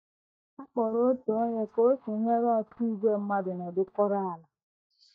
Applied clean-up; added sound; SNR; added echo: neural mask model DeepFilterNet 3.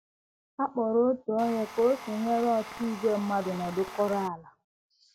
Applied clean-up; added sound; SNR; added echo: none; Tools; 13 dB; none.